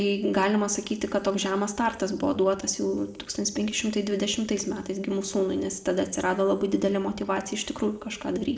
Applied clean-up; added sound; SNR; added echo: none; none; none; reverberation time 0.7 s.